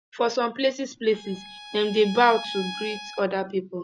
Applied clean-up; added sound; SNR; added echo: none; Bowed string instrument; 14 dB; none.